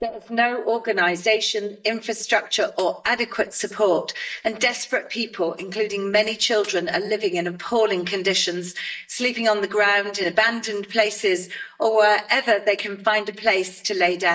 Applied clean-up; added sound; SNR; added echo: neural mask model DeepFilterNet 3.